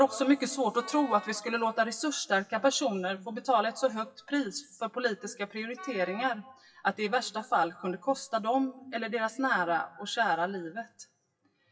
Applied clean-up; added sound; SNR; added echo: classical method WPE with log-MMSE.